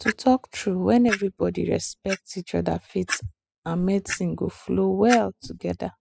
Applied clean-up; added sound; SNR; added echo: classical method spectral subtraction.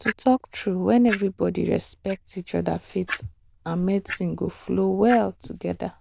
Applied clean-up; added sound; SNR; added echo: neural diffusion model UNIVERSE++.